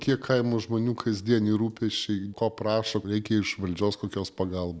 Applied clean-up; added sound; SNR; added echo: none; none; none; none.